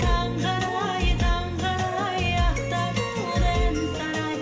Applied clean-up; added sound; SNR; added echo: none; Cheering; 16 dB; reverberation time 0.5 s.